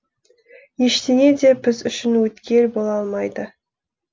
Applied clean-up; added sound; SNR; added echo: none; none; none; none.